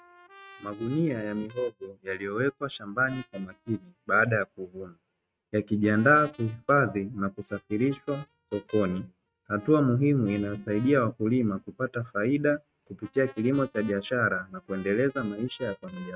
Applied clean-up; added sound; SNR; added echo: neural mask model RNNoise.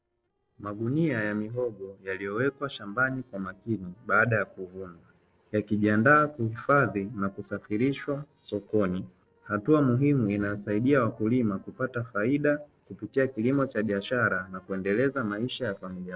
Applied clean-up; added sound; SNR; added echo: neural separator model SepFormer DNS4.